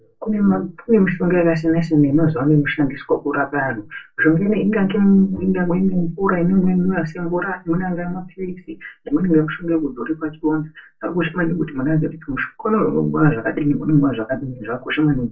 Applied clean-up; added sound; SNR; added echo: neural separator model SepFormer DNS4.